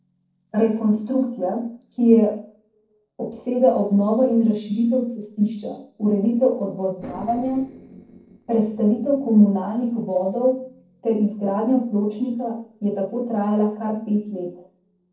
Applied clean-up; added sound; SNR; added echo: neural separator model SepFormer DNS4.